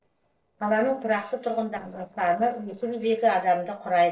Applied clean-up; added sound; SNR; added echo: neural separator model SepFormer DNS4.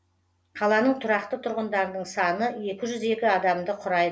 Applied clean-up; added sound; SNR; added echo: none; none; none; none.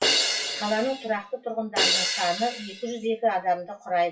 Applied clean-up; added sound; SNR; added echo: classical method WPE with log-MMSE.